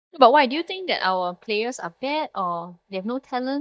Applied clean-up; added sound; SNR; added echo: neural mask model DeepFilterNet 3.